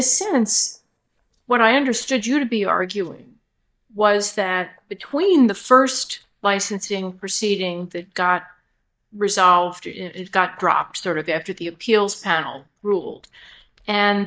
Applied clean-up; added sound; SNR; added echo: neural mask model DeepFilterNet 3.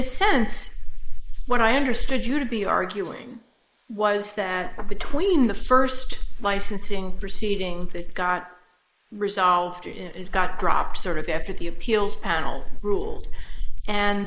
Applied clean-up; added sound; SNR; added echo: neural mask model Resemble Enhance denoiser.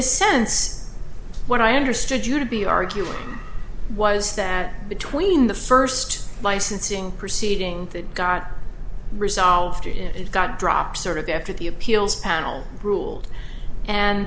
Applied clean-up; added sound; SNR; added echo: none; none; none; none.